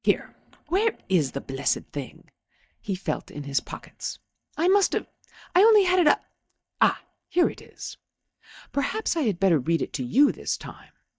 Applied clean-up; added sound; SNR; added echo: neural mask model DeepFilterNet 3.